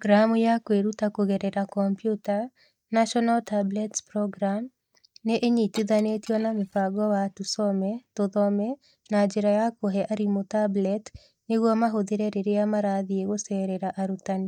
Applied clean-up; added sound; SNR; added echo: neural mask model DeepFilterNet 3.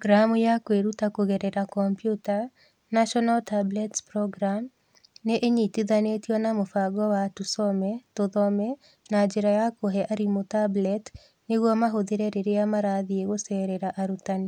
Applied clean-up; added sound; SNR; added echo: none; none; none; none.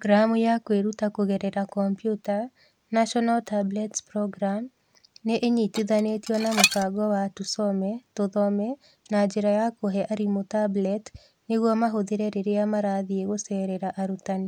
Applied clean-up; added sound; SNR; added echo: none; Dishes, pots, and pans; 3 dB; none.